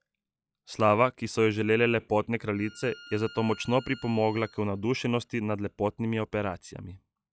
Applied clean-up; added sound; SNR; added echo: classical method log-MMSE.